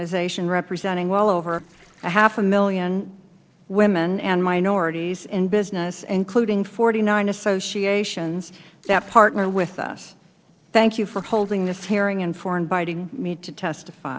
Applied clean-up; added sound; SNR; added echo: neural separator model SepFormer DNS4.